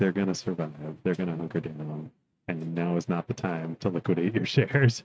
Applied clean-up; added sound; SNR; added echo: neural mask model RNNoise.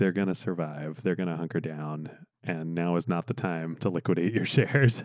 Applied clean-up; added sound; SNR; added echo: none; none; none; none.